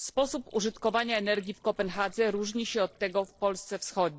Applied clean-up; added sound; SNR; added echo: neural separator model SepFormer DNS4.